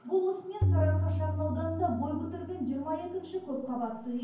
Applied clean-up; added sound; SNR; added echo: none; Tabla; -1 dB; reverberation time 0.9 s.